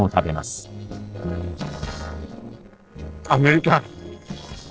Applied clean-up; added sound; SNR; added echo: neural separator model SepFormer DNS4.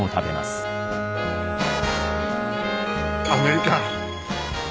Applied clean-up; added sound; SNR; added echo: none; Bowed string instrument; 2 dB; none.